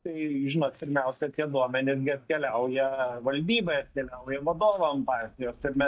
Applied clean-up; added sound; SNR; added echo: neural mask model DeepFilterNet 3.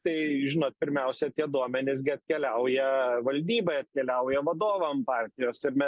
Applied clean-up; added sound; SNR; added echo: none; none; none; none.